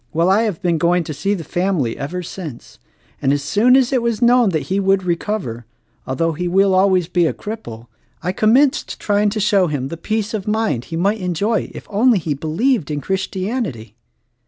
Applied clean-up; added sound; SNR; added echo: none; none; none; none.